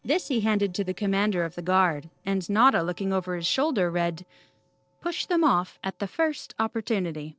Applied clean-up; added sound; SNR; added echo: neural separator model SepFormer DNS4.